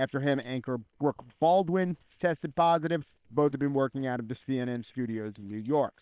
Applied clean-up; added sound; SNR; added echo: neural separator model SepFormer WHAM!.